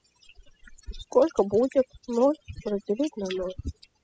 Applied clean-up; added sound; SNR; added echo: classical method spectral subtraction.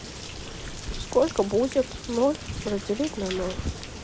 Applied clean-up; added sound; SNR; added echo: none; Rain; 9 dB; none.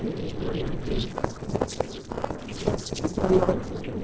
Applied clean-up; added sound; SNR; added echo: neural separator model SepFormer DNS4.